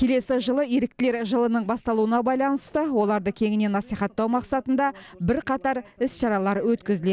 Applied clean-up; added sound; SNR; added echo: none; none; none; none.